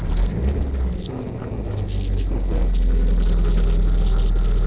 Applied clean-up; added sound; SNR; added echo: neural separator model SepFormer DNS4.